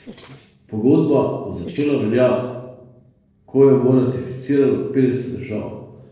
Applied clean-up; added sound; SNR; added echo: neural separator model SepFormer DNS4.